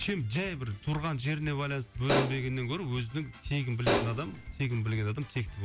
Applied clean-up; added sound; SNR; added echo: none; Hi-hat; 1 dB; none.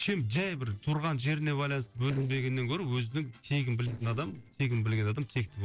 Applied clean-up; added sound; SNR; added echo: neural separator model SepFormer DNS4.